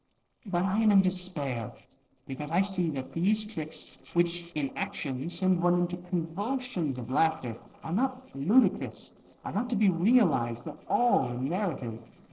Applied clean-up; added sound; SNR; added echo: neural separator model SepFormer DNS4.